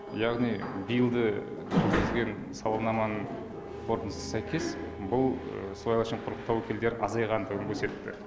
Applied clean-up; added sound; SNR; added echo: none; Bowed string instrument; 17 dB; none.